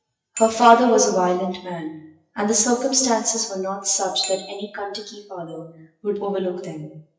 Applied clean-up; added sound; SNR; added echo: classical method WPE with log-MMSE.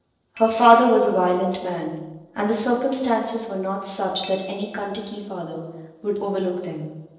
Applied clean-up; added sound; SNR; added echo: neural separator model SepFormer DNS4.